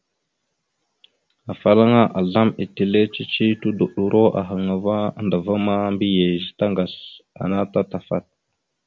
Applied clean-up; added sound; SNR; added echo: none; none; none; none.